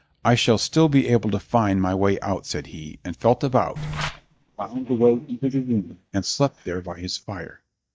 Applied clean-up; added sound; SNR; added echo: neural mask model DeepFilterNet 3.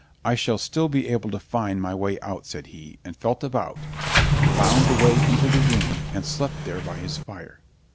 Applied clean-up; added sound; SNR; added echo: none; Sliding door; -5 dB; none.